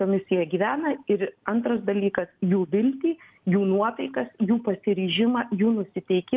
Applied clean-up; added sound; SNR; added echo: none; none; none; none.